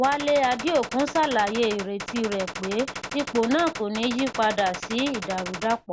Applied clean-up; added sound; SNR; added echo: none; Gunshot, gunfire; 9 dB; none.